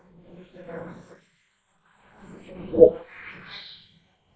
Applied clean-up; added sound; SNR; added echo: neural mask model Resemble Enhance denoiser.